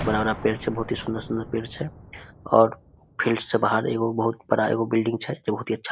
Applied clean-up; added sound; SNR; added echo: none; Boom; 16 dB; none.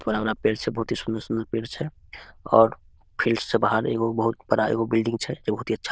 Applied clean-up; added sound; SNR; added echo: neural diffusion model UNIVERSE++.